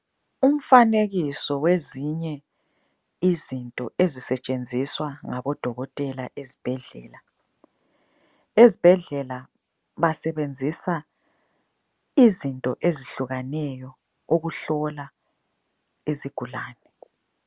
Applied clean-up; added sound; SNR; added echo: none; none; none; none.